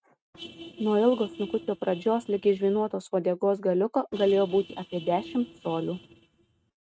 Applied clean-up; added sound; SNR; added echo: neural mask model RNNoise.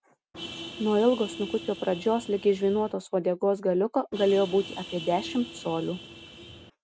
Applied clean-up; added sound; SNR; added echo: none; Vehicle horn, car horn, honking; 14 dB; none.